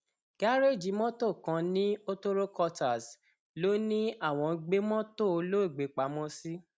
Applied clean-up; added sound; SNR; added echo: none; none; none; none.